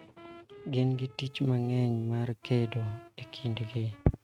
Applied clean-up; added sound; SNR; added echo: neural mask model RNNoise.